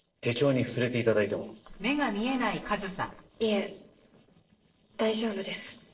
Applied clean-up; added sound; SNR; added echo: neural separator model SepFormer DNS4.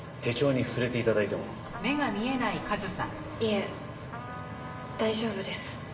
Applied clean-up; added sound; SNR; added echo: none; Trumpet; 16 dB; reverberation time 0.8 s.